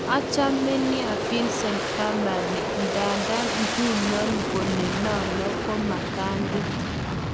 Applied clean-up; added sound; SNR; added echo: none; Aircraft; 0 dB; none.